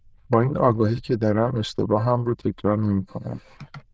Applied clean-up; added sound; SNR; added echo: neural diffusion model UNIVERSE++.